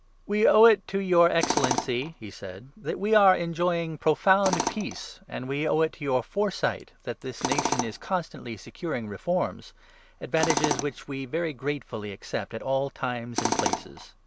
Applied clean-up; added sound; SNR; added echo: none; Tools; 8 dB; none.